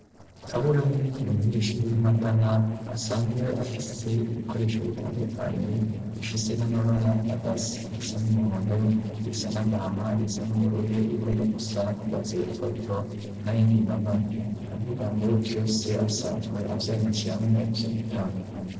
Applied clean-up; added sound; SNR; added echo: neural separator model SepFormer DNS4.